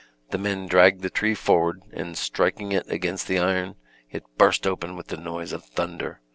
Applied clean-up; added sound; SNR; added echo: none; none; none; none.